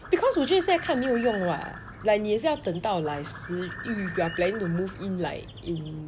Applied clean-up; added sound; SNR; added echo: none; Bird; 14 dB; none.